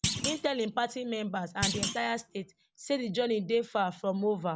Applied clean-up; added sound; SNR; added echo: none; Thump, thud; 5 dB; none.